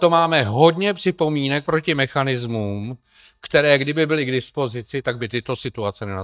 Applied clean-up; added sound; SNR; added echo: neural mask model DeepFilterNet 3.